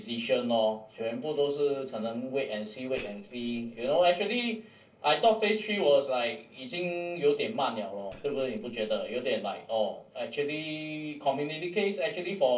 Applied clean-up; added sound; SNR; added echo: neural separator model SepFormer DNS4.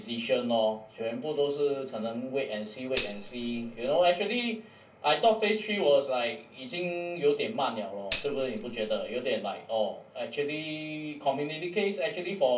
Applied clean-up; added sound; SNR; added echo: none; Tambourine; 12 dB; reverberation time 0.3 s.